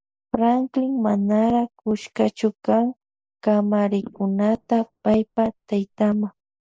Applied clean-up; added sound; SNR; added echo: neural mask model Resemble Enhance denoiser.